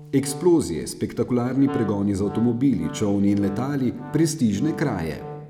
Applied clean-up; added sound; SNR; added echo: none; Wind instrument, woodwind instrument; 15 dB; none.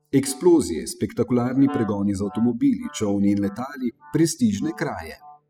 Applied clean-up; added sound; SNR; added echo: classical method spectral subtraction.